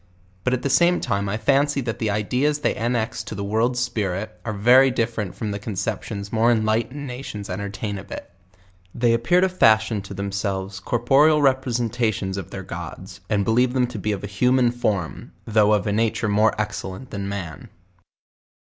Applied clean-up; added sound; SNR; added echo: none; none; none; none.